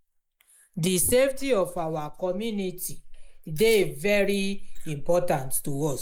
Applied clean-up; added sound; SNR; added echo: neural mask model Resemble Enhance denoiser.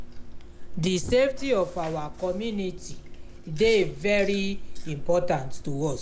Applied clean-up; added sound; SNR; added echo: none; Chewing, mastication; 6 dB; none.